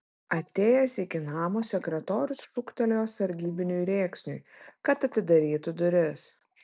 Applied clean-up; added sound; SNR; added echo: none; none; none; none.